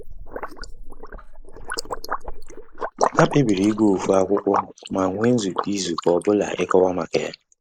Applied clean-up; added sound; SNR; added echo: neural mask model Resemble Enhance denoiser.